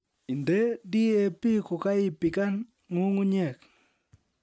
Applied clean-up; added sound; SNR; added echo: none; none; none; none.